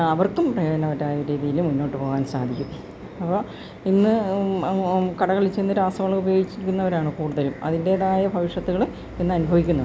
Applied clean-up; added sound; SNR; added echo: none; none; none; none.